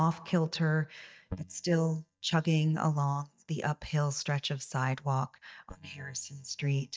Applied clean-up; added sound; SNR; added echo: neural mask model DeepFilterNet 3.